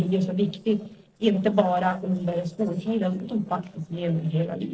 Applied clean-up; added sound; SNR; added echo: neural separator model SepFormer DNS4.